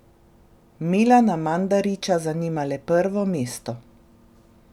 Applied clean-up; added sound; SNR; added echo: none; none; none; none.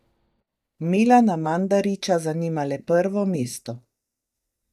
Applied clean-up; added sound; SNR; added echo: neural mask model DeepFilterNet 3.